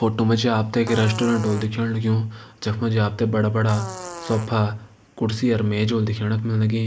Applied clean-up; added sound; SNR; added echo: none; Fart; 16 dB; none.